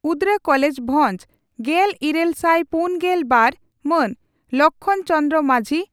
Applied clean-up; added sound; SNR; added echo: none; none; none; none.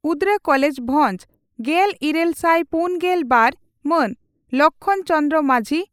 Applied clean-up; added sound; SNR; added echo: neural mask model Resemble Enhance denoiser.